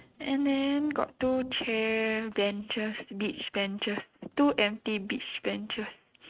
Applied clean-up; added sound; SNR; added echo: neural mask model RNNoise.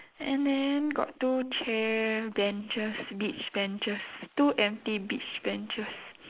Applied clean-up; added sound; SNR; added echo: neural mask model Resemble Enhance denoiser.